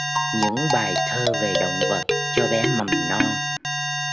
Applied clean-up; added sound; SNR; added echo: none; Marimba, xylophone + Alarm; -3 dB; none.